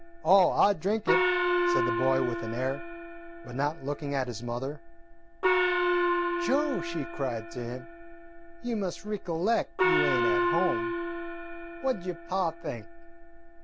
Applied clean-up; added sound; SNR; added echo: none; Gong; 0 dB; none.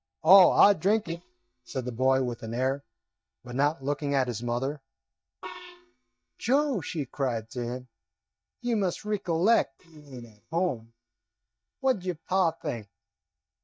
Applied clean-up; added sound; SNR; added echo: neural mask model DeepFilterNet 3.